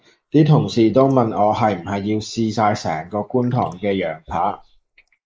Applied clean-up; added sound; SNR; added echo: neural mask model Resemble Enhance denoiser.